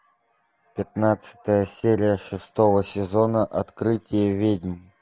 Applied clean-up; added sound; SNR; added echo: none; none; none; none.